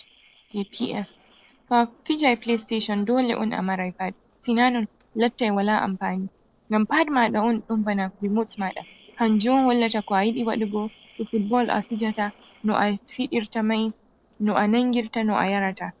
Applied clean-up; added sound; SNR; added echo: neural separator model SepFormer DNS4.